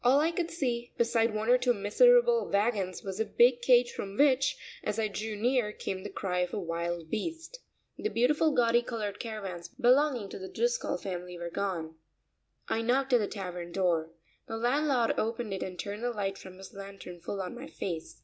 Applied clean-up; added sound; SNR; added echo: none; none; none; none.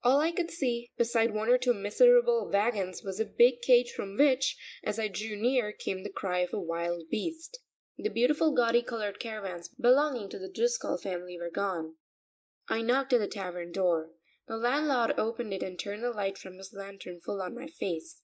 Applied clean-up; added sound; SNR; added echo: neural mask model Resemble Enhance denoiser.